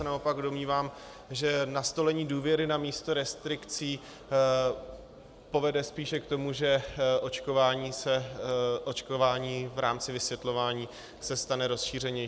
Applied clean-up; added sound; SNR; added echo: none; none; none; none.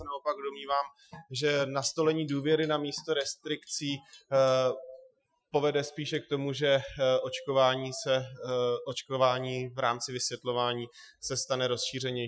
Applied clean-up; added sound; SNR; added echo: classical method Wiener filter.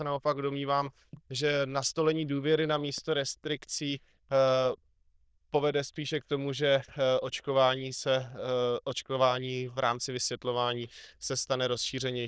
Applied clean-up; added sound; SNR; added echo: neural diffusion model UNIVERSE++.